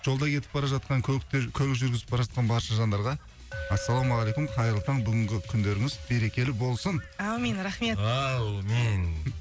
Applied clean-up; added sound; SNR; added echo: none; Glass; 19 dB; none.